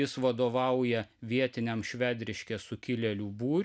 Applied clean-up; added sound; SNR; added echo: none; none; none; none.